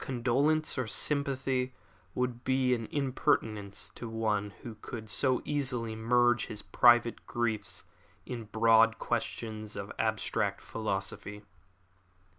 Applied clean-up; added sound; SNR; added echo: none; none; none; none.